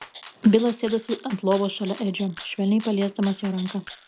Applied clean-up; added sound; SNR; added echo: none; Rattle (instrument); 17 dB; none.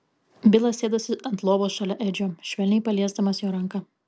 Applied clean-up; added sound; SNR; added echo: none; none; none; none.